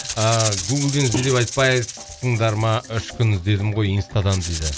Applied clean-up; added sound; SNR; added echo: none; Rattle (instrument); 10 dB; none.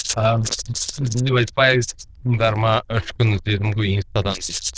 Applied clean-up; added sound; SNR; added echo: neural diffusion model UNIVERSE++.